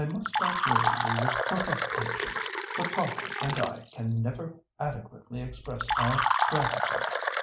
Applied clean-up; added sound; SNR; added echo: none; Fill (with liquid); -4 dB; none.